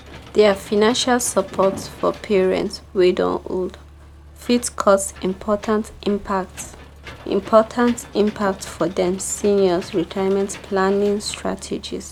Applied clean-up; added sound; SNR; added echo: none; Engine / Mechanisms; 19 dB; none.